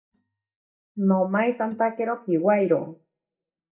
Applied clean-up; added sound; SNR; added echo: neural mask model DeepFilterNet 3.